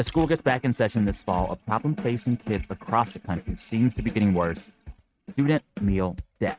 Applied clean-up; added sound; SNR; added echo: neural mask model RNNoise.